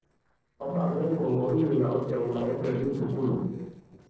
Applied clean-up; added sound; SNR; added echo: neural separator model SepFormer DNS4.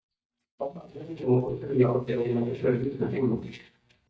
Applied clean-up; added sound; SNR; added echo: neural mask model DeepFilterNet 3.